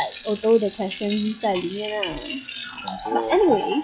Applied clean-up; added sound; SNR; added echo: classical method log-MMSE.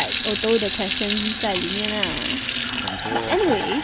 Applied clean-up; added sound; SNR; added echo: none; Fill (with liquid) / Sink (filling or washing); 1 dB; none.